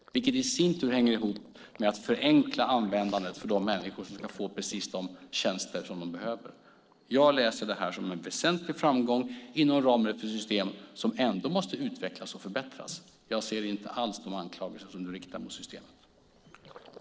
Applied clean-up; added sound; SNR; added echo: neural separator model SepFormer DNS4.